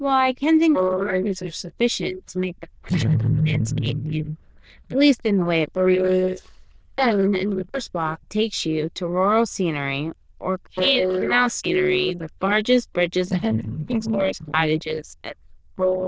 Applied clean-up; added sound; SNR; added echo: neural diffusion model UNIVERSE++.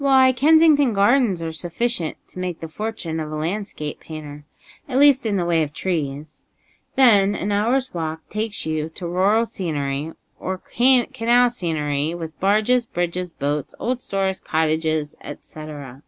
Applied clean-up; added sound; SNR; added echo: none; none; none; none.